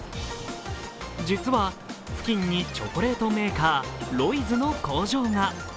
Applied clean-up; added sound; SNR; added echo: none; Traffic noise, roadway noise; 15 dB; none.